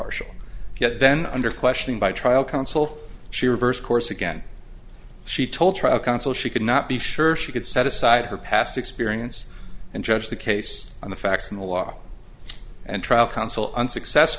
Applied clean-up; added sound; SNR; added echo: none; none; none; none.